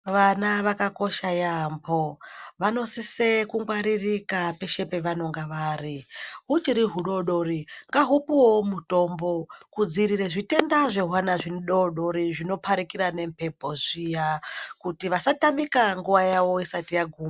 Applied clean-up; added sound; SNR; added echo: none; none; none; none.